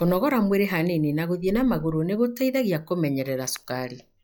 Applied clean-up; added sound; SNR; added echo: classical method log-MMSE.